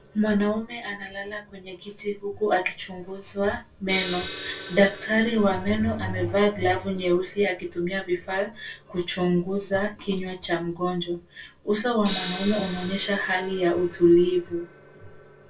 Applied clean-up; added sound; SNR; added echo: none; Gong; 10 dB; reverberation time 0.2 s.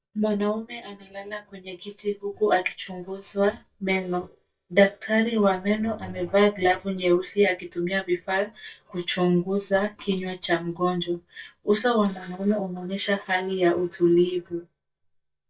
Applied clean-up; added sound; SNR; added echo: neural mask model DeepFilterNet 3.